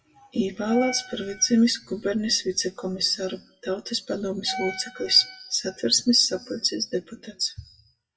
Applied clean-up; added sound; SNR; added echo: classical method WPE with log-MMSE.